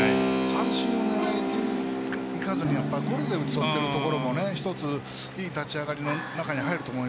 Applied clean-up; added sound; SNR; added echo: none; Electric guitar / Strum + Keyboard (musical); 1 dB; none.